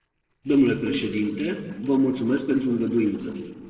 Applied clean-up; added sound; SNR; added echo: neural separator model SepFormer DNS4.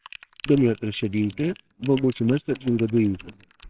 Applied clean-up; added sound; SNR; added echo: neural separator model SepFormer WHAMR!.